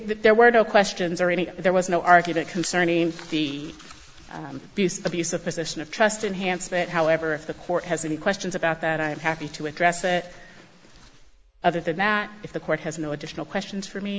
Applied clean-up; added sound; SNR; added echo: none; none; none; none.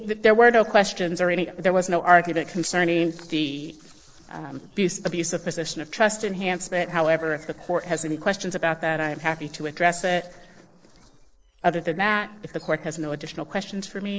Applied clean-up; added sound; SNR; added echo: neural separator model SepFormer DNS4.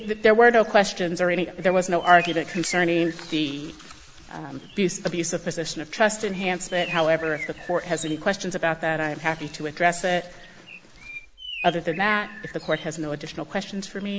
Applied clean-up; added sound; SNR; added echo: none; Bird; 17 dB; none.